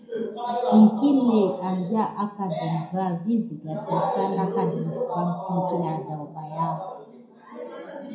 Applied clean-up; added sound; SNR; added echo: none; none; none; reverberation time 0.4 s.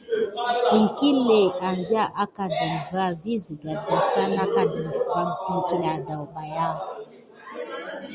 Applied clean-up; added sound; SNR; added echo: none; none; none; none.